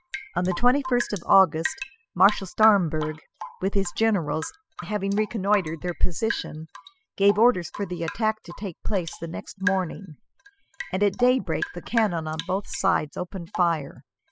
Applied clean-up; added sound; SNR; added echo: classical method spectral subtraction.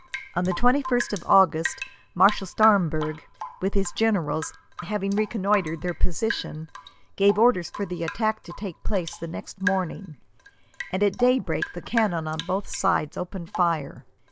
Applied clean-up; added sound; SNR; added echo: none; Drip / Rain; 15 dB; none.